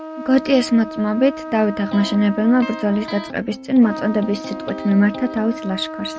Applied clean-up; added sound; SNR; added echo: none; Electric guitar + Trumpet; 11 dB; none.